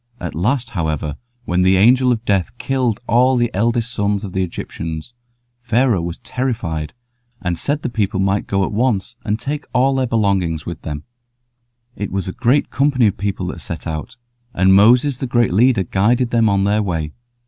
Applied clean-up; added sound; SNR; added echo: none; none; none; none.